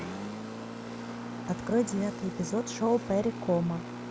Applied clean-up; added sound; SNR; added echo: none; Engine; 7 dB; none.